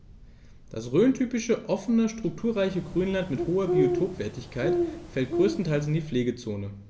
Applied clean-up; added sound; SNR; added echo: none; Bird; 3 dB; none.